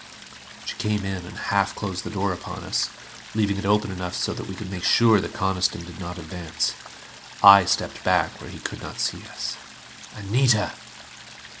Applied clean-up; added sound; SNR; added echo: none; Stream; 17 dB; none.